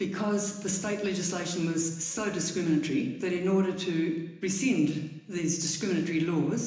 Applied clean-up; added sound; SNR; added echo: none; none; none; reverberation time 1.0 s.